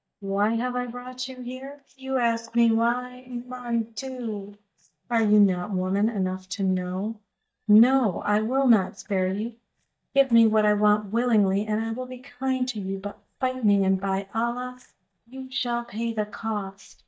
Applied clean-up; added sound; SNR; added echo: neural mask model DeepFilterNet 3.